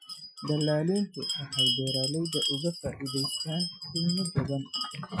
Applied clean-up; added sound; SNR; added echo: classical method Wiener filter.